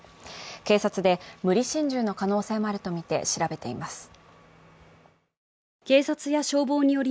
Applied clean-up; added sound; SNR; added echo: none; none; none; none.